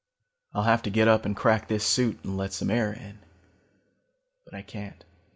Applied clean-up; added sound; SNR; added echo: none; none; none; none.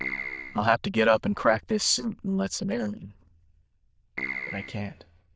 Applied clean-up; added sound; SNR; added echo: neural diffusion model UNIVERSE++.